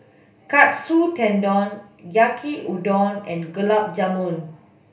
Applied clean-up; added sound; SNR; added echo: none; none; none; reverberation time 0.3 s.